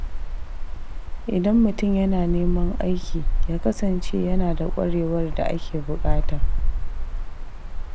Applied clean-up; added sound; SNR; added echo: none; Cricket; -4 dB; none.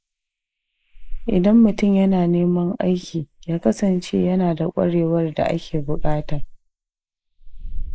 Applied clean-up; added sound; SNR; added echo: neural mask model Resemble Enhance denoiser.